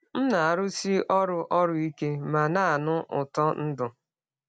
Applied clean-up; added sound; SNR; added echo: none; none; none; none.